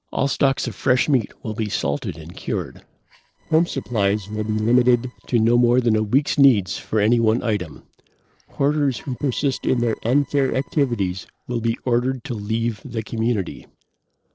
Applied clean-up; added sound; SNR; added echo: neural separator model SepFormer DNS4.